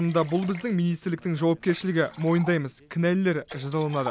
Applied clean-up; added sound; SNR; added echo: none; Liquid; 19 dB; none.